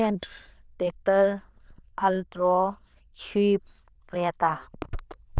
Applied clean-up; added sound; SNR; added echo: neural diffusion model UNIVERSE++.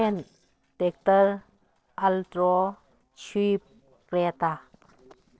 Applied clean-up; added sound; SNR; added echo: neural separator model SepFormer DNS4.